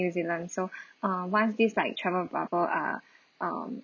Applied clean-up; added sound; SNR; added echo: none; none; none; none.